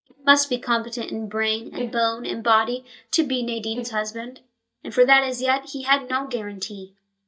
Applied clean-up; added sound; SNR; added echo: neural mask model DeepFilterNet 3.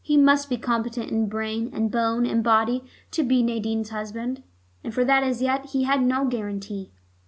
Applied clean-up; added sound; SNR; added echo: none; none; none; none.